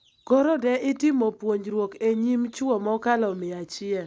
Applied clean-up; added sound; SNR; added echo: none; none; none; none.